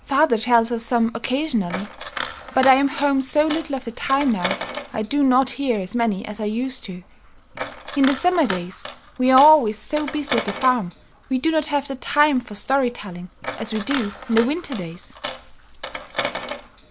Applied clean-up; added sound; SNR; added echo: none; Coin (dropping); 12 dB; none.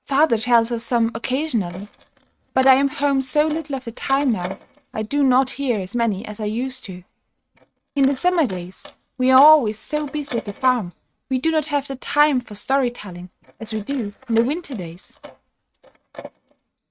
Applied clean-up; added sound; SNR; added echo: neural mask model RNNoise.